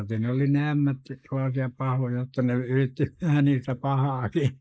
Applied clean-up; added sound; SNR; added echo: neural mask model Resemble Enhance denoiser.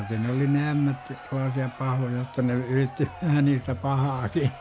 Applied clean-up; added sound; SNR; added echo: none; Crowd; 18 dB; none.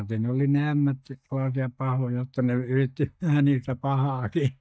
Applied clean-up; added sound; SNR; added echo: neural mask model DeepFilterNet 3.